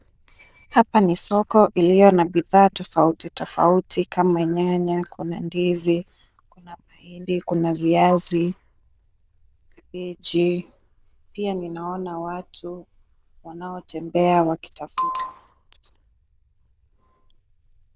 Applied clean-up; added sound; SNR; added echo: neural diffusion model UNIVERSE++.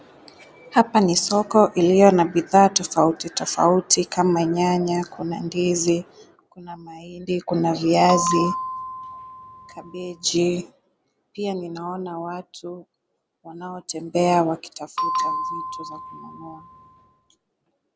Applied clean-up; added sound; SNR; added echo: none; Bell; 7 dB; none.